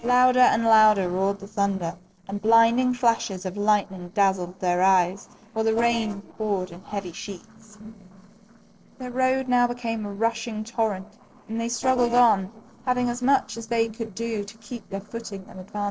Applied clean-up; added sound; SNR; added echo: neural separator model SepFormer DNS4.